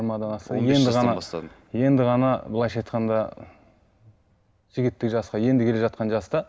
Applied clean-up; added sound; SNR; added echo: none; none; none; none.